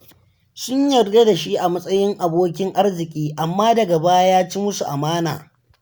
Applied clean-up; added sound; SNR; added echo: none; none; none; none.